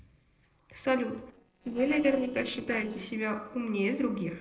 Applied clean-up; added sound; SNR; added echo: neural separator model SepFormer DNS4.